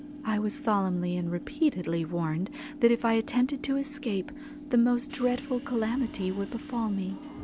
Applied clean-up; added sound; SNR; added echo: none; Subway, metro, underground / Train; 13 dB; none.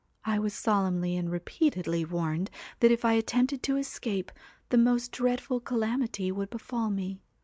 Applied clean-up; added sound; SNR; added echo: none; none; none; none.